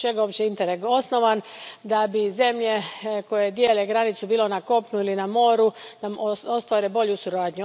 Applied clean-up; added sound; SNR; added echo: none; none; none; none.